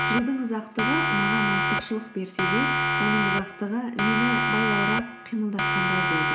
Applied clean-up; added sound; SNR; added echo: none; Siren; -3 dB; none.